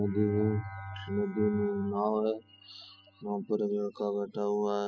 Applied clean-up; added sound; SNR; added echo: classical method spectral subtraction.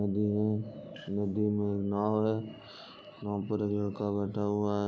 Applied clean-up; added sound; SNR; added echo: none; none; none; none.